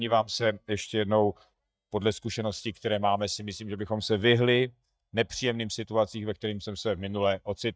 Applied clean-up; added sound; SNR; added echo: neural mask model DeepFilterNet 3.